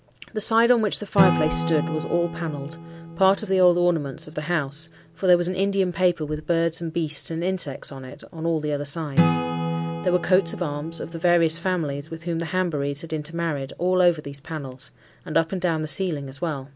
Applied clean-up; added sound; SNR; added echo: none; Acoustic guitar / Strum; 7 dB; none.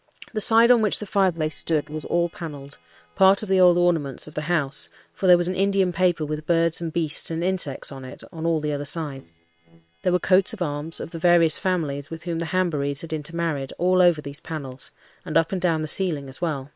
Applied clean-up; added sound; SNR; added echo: neural separator model SepFormer WHAM!.